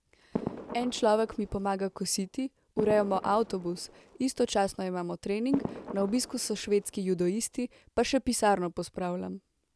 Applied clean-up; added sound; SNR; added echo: none; Fireworks; 11 dB; none.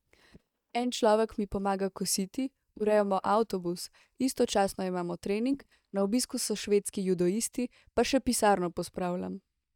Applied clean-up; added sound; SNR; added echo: neural mask model DeepFilterNet 3.